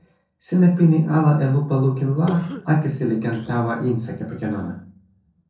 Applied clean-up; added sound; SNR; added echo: neural separator model SepFormer DNS4.